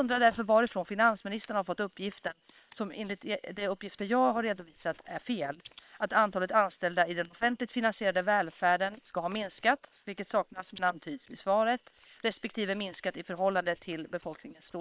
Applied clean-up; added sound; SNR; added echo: neural separator model SepFormer WHAM!.